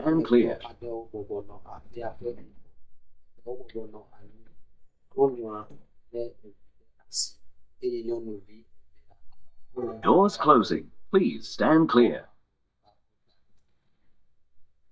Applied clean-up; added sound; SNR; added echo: neural mask model DeepFilterNet 3.